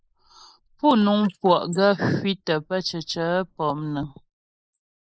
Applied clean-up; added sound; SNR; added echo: neural mask model Resemble Enhance denoiser.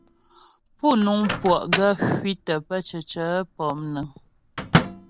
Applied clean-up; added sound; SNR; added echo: none; Microwave oven; 5 dB; none.